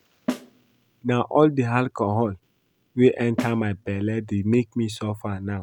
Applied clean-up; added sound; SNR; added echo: none; Snare drum; 12 dB; none.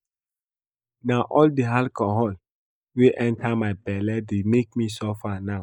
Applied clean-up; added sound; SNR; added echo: neural mask model Resemble Enhance denoiser.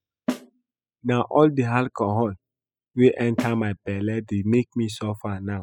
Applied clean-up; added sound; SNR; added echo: classical method spectral subtraction.